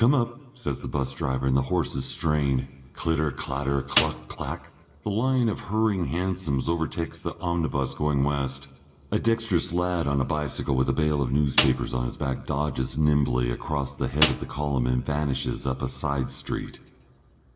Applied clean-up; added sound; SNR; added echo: none; Snare drum; 6 dB; reverberation time 2.4 s.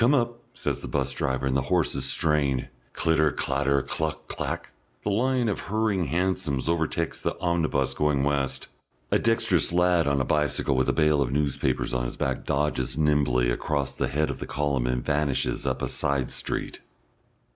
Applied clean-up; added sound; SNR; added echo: none; none; none; none.